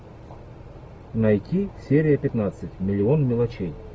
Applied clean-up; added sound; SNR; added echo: none; none; none; none.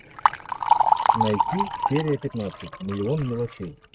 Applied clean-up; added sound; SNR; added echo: neural mask model RNNoise.